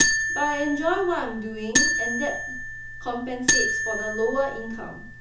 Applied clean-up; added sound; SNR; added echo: none; Marimba, xylophone; -2 dB; reverberation time 0.6 s.